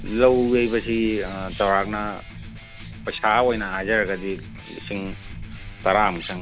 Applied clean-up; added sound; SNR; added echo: none; Electric guitar + Bird; 12 dB; none.